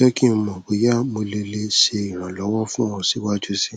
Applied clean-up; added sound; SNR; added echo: none; none; none; none.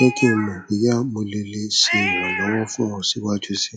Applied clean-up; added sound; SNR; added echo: classical method log-MMSE.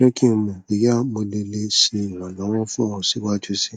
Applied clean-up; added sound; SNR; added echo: neural mask model DeepFilterNet 3.